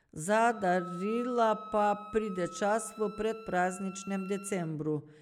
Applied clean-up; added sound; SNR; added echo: none; Wind instrument, woodwind instrument; 16 dB; none.